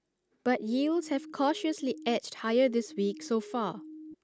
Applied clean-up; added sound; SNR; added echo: none; Siren; 15 dB; none.